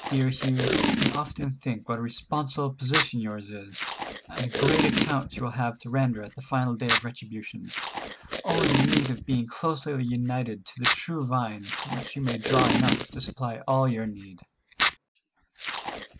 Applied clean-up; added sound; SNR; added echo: none; Packing tape, duct tape; 1 dB; none.